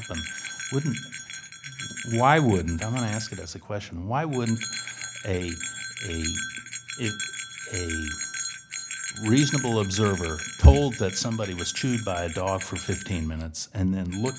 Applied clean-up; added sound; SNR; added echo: none; Bell; 10 dB; none.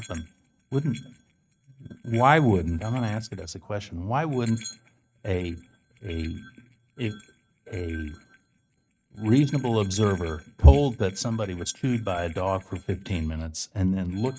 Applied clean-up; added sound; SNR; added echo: neural mask model RNNoise.